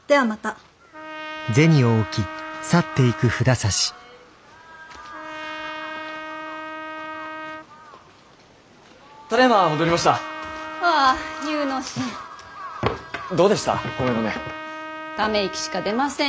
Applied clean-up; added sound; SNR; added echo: none; Trumpet; 12 dB; none.